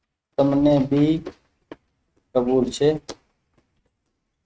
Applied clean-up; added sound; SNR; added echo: neural mask model RNNoise.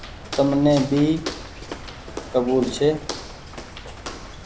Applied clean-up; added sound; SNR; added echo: none; Walk, footsteps; 11 dB; none.